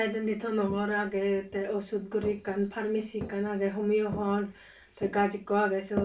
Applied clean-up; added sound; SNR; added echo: none; Walk, footsteps; 14 dB; reverberation time 0.3 s.